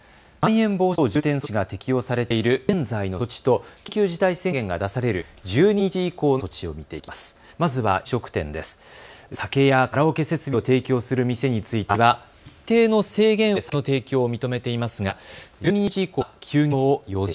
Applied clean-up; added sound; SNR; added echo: none; none; none; none.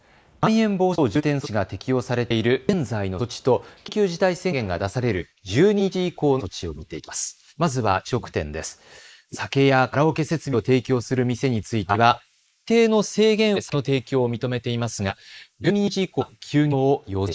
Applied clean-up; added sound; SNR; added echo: neural mask model Resemble Enhance denoiser.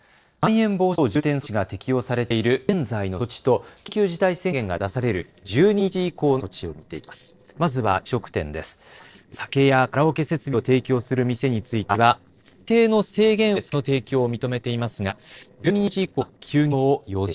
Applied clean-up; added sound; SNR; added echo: neural separator model SepFormer DNS4.